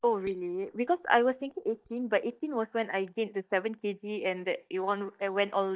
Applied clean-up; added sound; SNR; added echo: neural mask model DeepFilterNet 3.